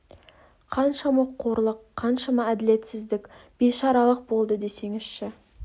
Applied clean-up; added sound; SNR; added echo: none; none; none; none.